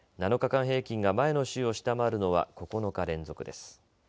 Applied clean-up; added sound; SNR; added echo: none; none; none; none.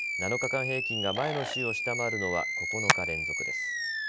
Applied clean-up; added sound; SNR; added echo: none; Hands + Animal; -3 dB; none.